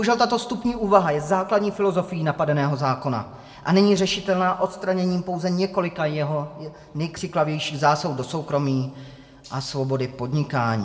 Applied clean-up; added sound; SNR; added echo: none; none; none; reverberation time 1.7 s.